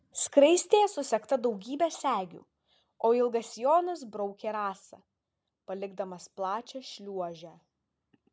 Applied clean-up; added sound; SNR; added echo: none; none; none; none.